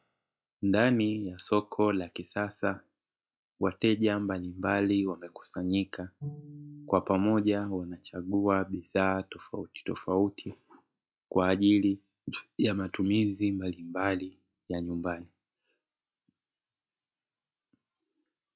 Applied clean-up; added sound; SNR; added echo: classical method log-MMSE.